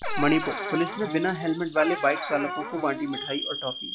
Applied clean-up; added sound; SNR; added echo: classical method log-MMSE.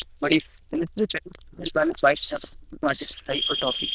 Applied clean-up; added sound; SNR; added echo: neural diffusion model UNIVERSE++.